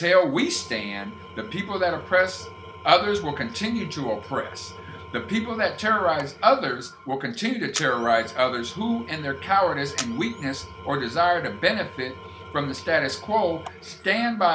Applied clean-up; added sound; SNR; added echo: none; Engine / Tools + Camera; 15 dB; none.